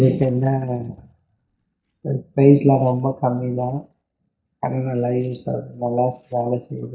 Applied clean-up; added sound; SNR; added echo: neural mask model DeepFilterNet 3.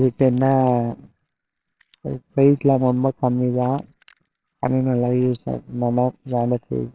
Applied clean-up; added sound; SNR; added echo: neural separator model SepFormer WHAMR!.